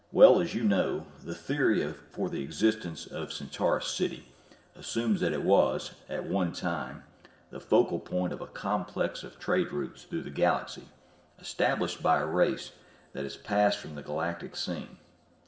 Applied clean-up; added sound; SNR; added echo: none; none; none; reverberation time 1.6 s.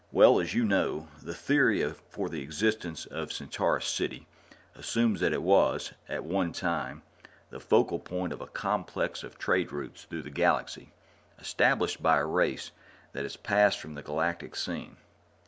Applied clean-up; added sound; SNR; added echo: none; none; none; none.